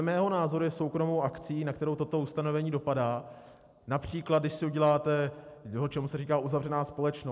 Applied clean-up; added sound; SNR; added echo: none; none; none; none.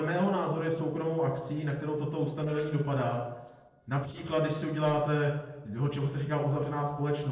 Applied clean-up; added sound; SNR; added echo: neural separator model SepFormer DNS4.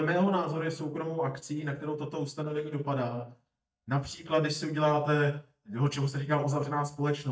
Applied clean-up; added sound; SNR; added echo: neural mask model DeepFilterNet 3.